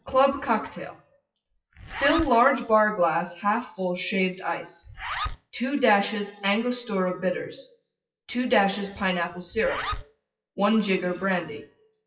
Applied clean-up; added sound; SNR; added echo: classical method WPE with log-MMSE.